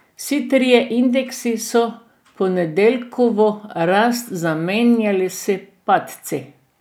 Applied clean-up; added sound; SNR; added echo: none; none; none; none.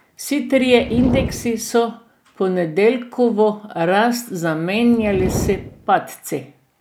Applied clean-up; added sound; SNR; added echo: none; Fire; 9 dB; none.